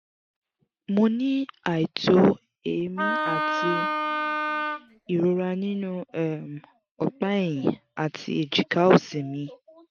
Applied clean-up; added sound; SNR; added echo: neural mask model RNNoise.